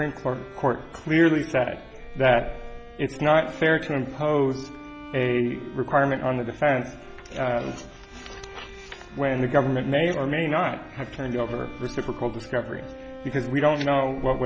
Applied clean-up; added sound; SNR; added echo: none; Bowed string instrument; 18 dB; none.